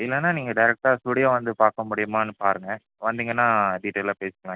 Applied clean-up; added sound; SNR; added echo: none; none; none; none.